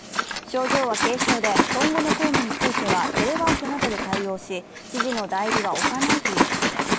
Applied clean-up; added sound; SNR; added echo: none; Liquid; -3 dB; none.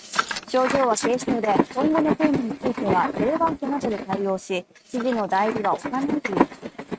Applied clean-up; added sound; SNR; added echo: neural mask model RNNoise.